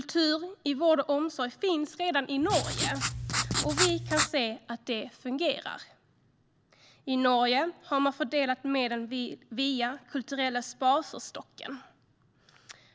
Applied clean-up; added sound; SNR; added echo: none; Writing; 0 dB; none.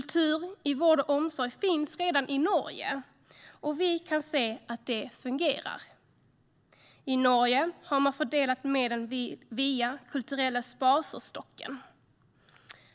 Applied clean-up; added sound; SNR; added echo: none; none; none; none.